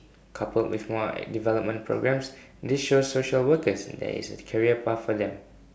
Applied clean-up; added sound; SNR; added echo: none; none; none; none.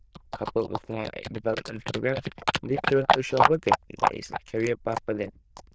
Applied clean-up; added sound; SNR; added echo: neural diffusion model UNIVERSE++.